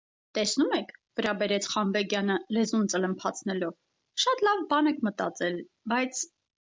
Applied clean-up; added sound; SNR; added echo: none; none; none; none.